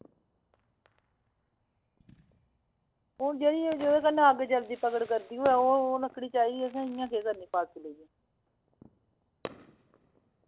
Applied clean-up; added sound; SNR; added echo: none; Fireworks; 20 dB; none.